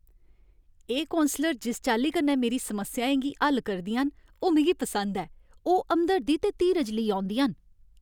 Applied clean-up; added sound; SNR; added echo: none; none; none; none.